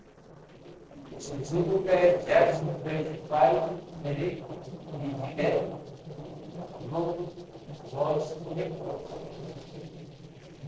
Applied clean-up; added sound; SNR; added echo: neural separator model SepFormer DNS4.